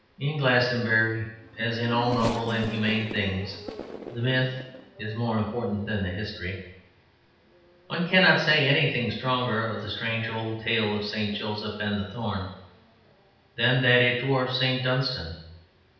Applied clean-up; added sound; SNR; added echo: none; Race car, auto racing / Accelerating, revving, vroom; 15 dB; reverberation time 0.8 s.